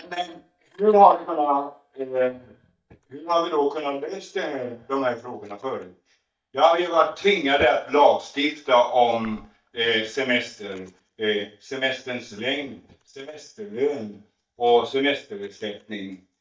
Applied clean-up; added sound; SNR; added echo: neural mask model DeepFilterNet 3.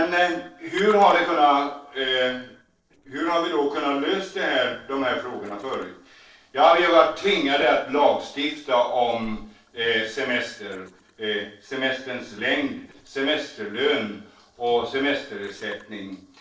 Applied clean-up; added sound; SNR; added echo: neural separator model SepFormer DNS4.